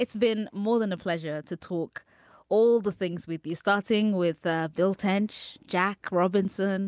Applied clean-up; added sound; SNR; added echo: none; none; none; none.